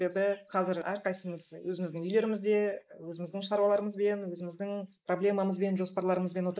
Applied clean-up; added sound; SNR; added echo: neural mask model Resemble Enhance denoiser.